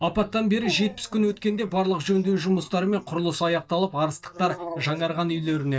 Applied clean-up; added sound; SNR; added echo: neural mask model DeepFilterNet 3.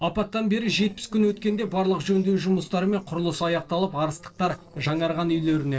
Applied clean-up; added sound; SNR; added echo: neural separator model SepFormer DNS4.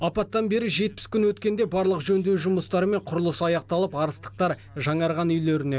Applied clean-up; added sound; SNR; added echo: none; none; none; none.